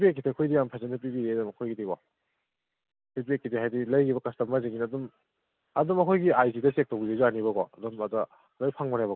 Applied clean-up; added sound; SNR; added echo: none; none; none; none.